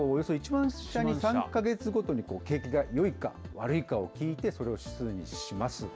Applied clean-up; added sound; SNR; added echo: none; none; none; none.